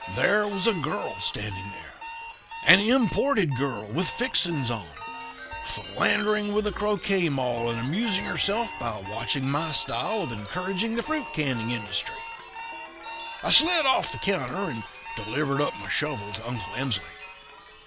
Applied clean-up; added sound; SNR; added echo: none; Chime + Alarm; 11 dB; none.